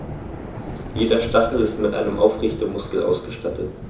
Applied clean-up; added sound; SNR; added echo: none; Thunder / Rain; 10 dB; reverberation time 0.7 s.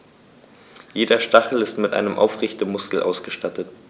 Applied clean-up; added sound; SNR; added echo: none; none; none; none.